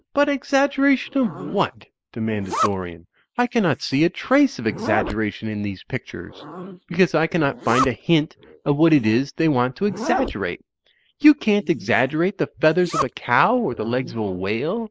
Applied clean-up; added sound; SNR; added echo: neural mask model Resemble Enhance denoiser.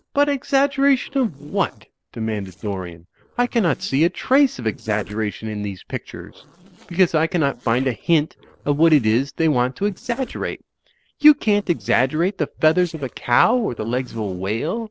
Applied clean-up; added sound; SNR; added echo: neural separator model SepFormer DNS4.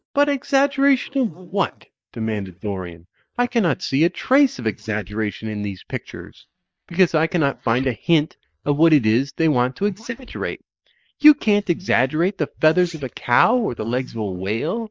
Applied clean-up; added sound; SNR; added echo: neural mask model DeepFilterNet 3.